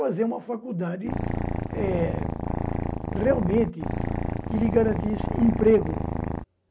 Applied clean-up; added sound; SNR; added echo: none; Purr; 2 dB; none.